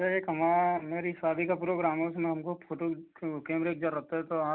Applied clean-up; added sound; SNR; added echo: none; none; none; none.